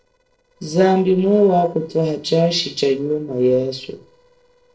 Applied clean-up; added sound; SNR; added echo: neural separator model SepFormer DNS4.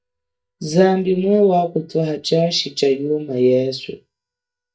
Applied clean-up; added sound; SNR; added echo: neural mask model DeepFilterNet 3.